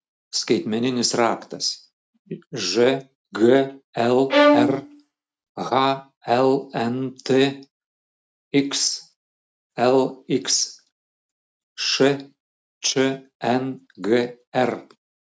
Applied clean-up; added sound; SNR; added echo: neural mask model RNNoise.